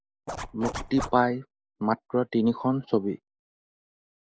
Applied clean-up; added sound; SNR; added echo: neural mask model Resemble Enhance denoiser.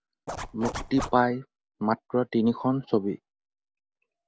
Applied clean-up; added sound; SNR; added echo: none; Zipper (clothing); 7 dB; none.